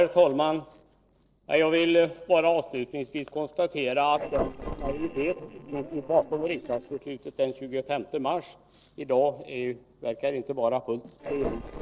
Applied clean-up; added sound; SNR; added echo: neural separator model SepFormer DNS4.